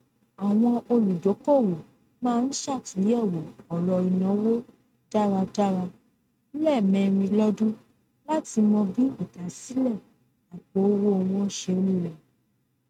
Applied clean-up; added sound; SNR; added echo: neural mask model RNNoise.